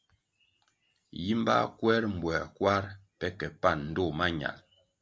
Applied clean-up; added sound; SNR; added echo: none; none; none; none.